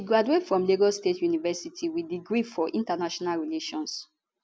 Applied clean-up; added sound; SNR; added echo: none; none; none; none.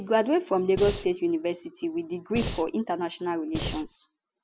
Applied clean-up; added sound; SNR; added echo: none; Breathing; 5 dB; none.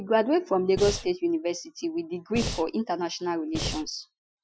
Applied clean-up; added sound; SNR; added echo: classical method Wiener filter.